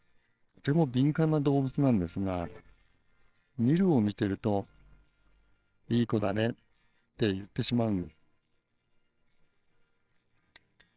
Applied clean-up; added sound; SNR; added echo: neural separator model SepFormer WHAMR!.